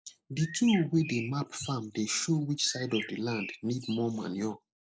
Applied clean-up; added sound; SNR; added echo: neural mask model Resemble Enhance denoiser.